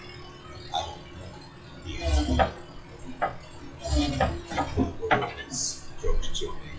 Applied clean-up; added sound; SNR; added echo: classical method WPE with log-MMSE.